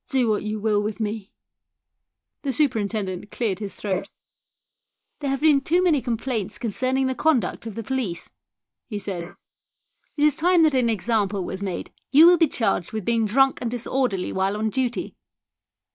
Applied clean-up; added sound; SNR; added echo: neural mask model Resemble Enhance denoiser.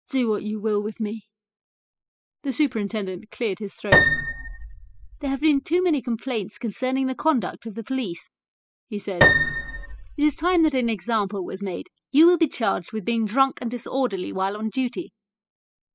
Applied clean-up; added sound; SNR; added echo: classical method spectral subtraction.